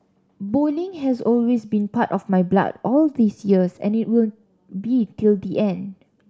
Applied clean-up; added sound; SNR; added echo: none; none; none; none.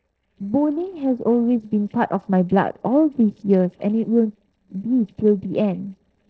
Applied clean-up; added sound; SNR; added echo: neural separator model SepFormer DNS4.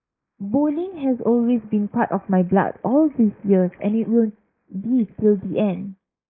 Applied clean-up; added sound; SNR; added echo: neural mask model Resemble Enhance denoiser.